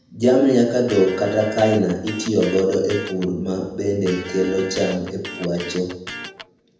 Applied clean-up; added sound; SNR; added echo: none; Electric guitar; 15 dB; reverberation time 0.8 s.